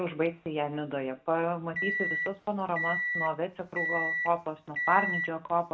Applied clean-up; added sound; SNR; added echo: none; Microwave oven; 2 dB; none.